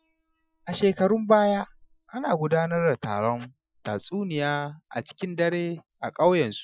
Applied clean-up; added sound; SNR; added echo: classical method Wiener filter.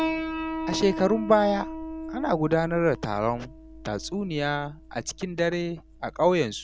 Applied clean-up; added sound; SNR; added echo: none; Piano; 9 dB; none.